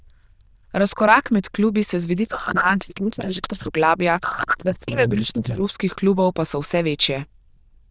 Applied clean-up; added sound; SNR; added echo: neural diffusion model UNIVERSE++.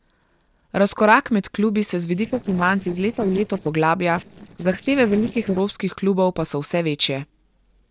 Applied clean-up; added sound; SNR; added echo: neural separator model SepFormer DNS4.